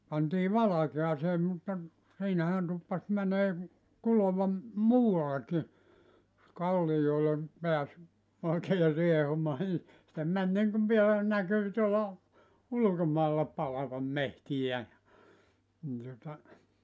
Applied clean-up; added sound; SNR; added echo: none; none; none; none.